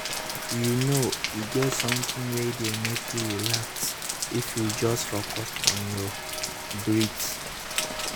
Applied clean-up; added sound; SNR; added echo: none; Rain; 1 dB; none.